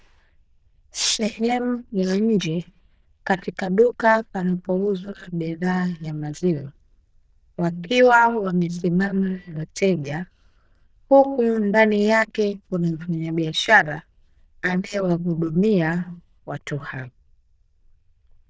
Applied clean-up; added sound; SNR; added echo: neural diffusion model UNIVERSE++.